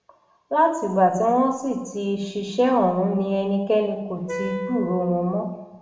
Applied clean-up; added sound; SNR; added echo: none; Wind instrument, woodwind instrument; 10 dB; reverberation time 0.8 s.